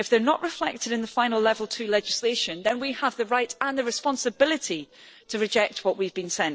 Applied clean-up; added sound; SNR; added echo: neural separator model SepFormer DNS4.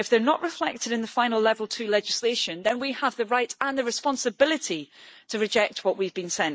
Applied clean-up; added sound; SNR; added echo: neural mask model Resemble Enhance denoiser.